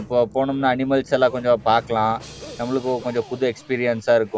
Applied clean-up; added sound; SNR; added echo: none; Zipper (clothing) + Drum; 20 dB; none.